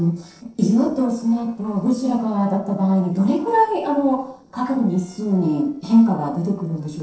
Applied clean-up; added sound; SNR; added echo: neural separator model SepFormer DNS4.